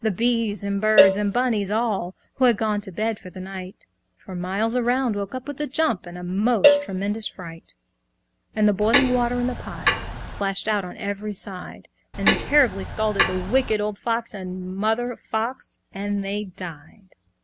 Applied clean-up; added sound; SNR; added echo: none; Clock + Cowbell; -1 dB; none.